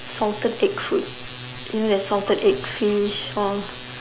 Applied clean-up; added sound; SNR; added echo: none; none; none; none.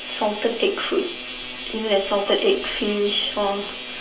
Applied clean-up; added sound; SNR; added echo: none; none; none; reverberation time 0.3 s.